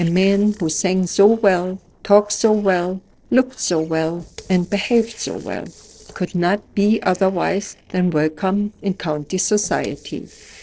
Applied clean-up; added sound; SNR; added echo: neural separator model SepFormer DNS4.